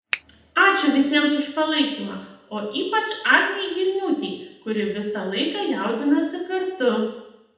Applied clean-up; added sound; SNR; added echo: none; Finger snapping; 7 dB; reverberation time 0.8 s.